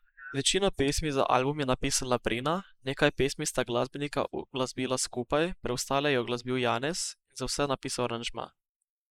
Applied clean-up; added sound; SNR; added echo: neural mask model Resemble Enhance denoiser.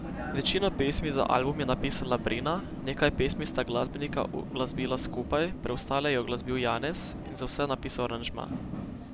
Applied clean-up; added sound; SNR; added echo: none; Vehicle; 8 dB; none.